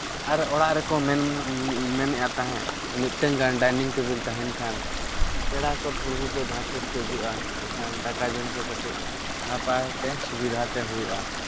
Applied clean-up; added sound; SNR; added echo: none; Stream; 2 dB; none.